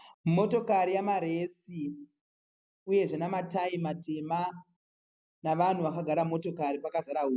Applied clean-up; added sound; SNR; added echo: none; none; none; none.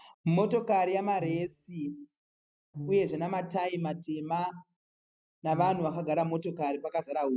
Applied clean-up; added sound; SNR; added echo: neural mask model RNNoise.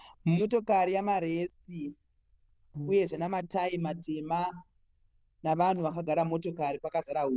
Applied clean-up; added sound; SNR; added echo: neural diffusion model UNIVERSE++.